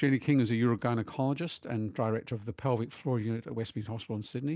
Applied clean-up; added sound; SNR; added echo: none; none; none; none.